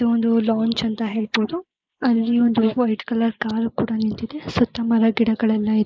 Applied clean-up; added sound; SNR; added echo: neural mask model Resemble Enhance denoiser.